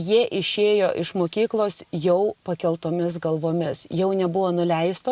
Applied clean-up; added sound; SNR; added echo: none; none; none; none.